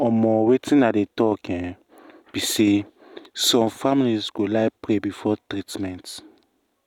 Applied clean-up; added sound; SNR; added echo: none; none; none; none.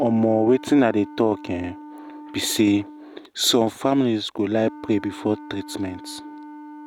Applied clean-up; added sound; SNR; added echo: none; Wind instrument, woodwind instrument; 17 dB; none.